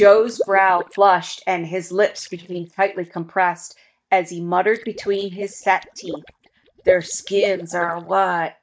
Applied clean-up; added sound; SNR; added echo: neural mask model DeepFilterNet 3.